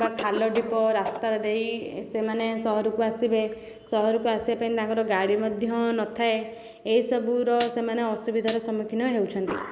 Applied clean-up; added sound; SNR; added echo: none; Cough + Snare drum; 16 dB; none.